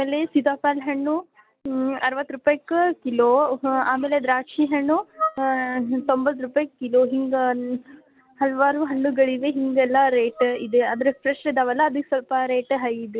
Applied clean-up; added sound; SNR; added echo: neural mask model DeepFilterNet 3.